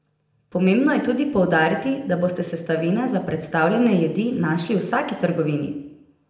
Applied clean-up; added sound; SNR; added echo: none; none; none; reverberation time 0.8 s.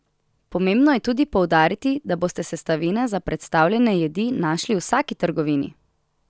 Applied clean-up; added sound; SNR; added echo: none; none; none; none.